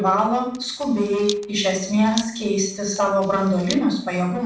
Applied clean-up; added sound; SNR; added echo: none; Camera; 15 dB; reverberation time 0.5 s.